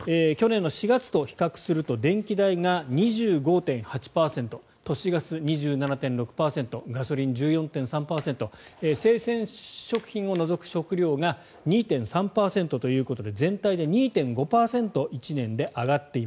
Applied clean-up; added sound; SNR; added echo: none; none; none; none.